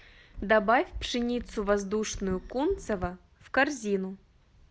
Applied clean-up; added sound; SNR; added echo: none; Chatter / Chirp, tweet / Car passing by / Typing; 16 dB; none.